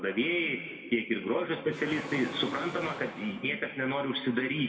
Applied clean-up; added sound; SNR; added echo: none; Mechanisms; 12 dB; reverberation time 1.9 s.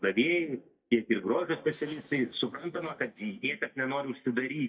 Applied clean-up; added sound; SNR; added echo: neural mask model DeepFilterNet 3.